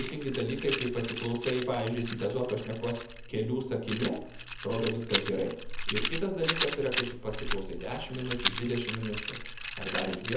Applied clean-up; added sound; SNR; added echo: none; Rattle; 1 dB; reverberation time 0.7 s.